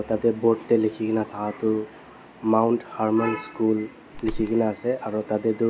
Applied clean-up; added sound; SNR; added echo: none; Bird; 8 dB; none.